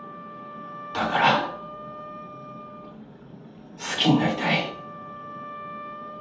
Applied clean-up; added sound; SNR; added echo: none; Wind instrument, woodwind instrument; 12 dB; reverberation time 0.6 s.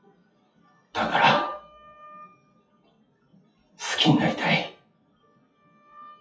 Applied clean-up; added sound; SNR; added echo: classical method WPE with log-MMSE.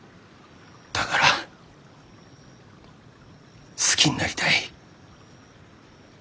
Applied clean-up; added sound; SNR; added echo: none; none; none; none.